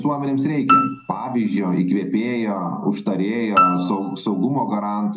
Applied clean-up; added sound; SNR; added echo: none; Piano; 2 dB; reverberation time 0.2 s.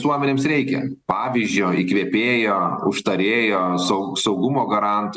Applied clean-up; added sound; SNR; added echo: none; none; none; none.